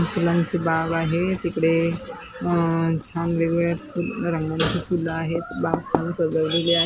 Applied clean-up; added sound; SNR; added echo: none; Writing; 14 dB; none.